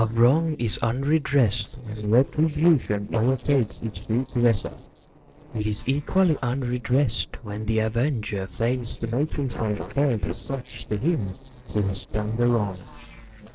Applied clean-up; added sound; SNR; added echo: neural separator model SepFormer DNS4.